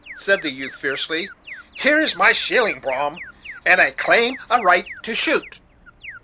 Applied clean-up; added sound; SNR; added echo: none; Alarm; 18 dB; none.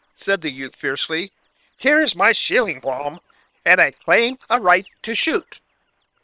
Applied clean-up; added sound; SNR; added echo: neural separator model SepFormer WHAM!.